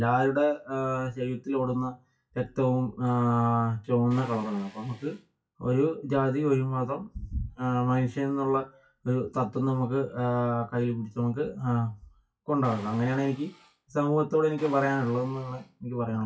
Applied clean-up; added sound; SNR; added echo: classical method WPE with log-MMSE.